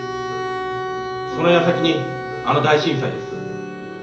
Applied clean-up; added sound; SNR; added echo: none; Bowed string instrument; 6 dB; reverberation time 0.7 s.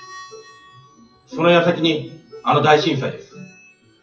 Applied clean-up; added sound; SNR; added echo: classical method WPE with log-MMSE.